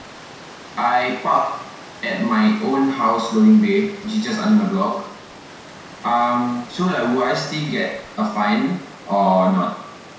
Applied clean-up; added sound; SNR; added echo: none; Water; 19 dB; reverberation time 0.7 s.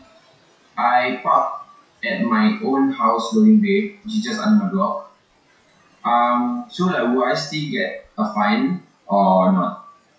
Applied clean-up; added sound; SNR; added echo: classical method WPE with log-MMSE.